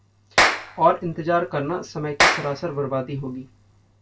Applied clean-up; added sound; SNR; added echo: none; Clapping; 0 dB; reverberation time 0.2 s.